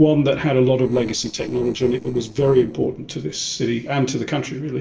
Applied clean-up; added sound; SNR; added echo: neural separator model SepFormer DNS4.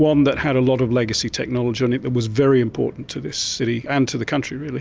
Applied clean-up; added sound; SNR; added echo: none; none; none; none.